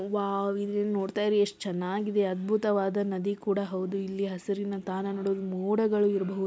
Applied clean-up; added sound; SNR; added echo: none; none; none; none.